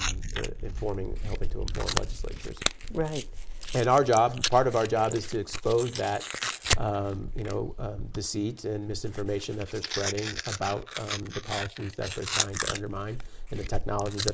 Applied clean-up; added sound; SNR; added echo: neural mask model Resemble Enhance denoiser.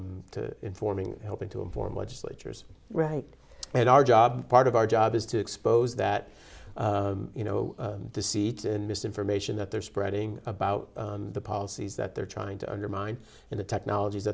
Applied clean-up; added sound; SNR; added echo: none; none; none; none.